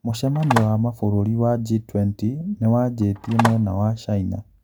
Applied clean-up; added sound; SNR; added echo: none; Telephone; 7 dB; none.